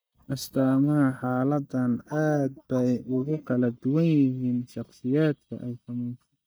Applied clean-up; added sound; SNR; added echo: neural mask model DeepFilterNet 3.